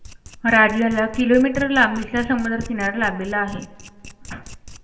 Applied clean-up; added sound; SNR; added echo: none; Domestic sounds, home sounds; 16 dB; reverberation time 1.0 s.